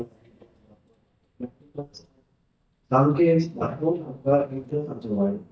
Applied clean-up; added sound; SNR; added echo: neural mask model DeepFilterNet 3.